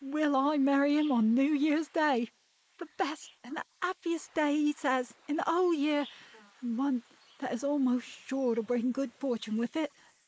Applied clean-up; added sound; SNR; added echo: neural mask model Resemble Enhance denoiser.